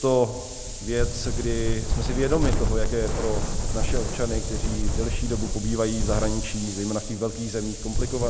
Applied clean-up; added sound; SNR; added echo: none; Wind; -2 dB; none.